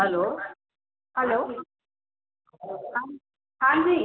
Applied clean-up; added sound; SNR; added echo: none; none; none; none.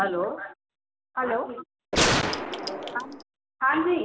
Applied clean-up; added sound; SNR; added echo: none; Gunshot, gunfire; -3 dB; none.